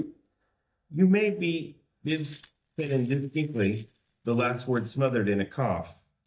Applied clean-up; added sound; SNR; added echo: neural mask model DeepFilterNet 3.